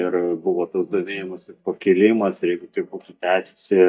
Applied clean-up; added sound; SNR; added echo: neural mask model DeepFilterNet 3.